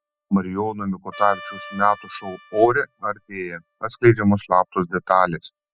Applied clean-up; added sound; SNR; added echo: classical method spectral subtraction.